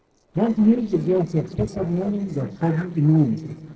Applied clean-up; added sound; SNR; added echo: neural separator model SepFormer DNS4.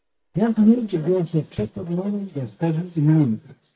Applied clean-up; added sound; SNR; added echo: neural mask model DeepFilterNet 3.